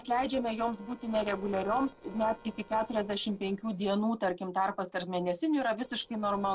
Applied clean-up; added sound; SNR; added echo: neural separator model SepFormer DNS4.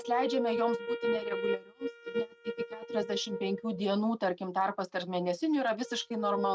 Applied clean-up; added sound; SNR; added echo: neural mask model RNNoise.